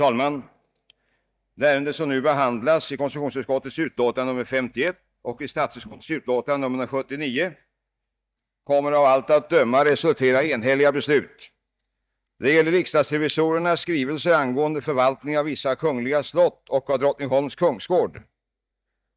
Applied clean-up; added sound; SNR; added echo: neural mask model DeepFilterNet 3.